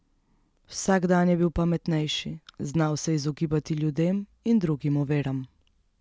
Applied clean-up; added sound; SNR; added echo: none; none; none; none.